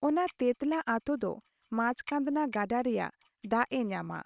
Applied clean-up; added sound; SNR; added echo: neural separator model SepFormer WHAM!.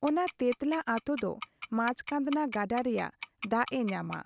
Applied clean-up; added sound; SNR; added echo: none; Tick-tock; 15 dB; none.